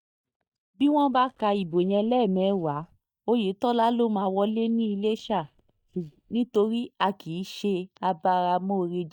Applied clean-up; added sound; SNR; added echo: neural mask model DeepFilterNet 3.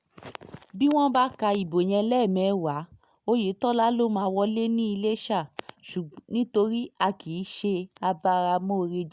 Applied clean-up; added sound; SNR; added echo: none; none; none; none.